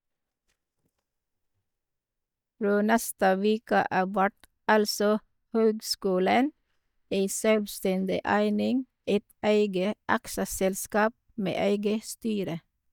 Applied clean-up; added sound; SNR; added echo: neural mask model DeepFilterNet 3.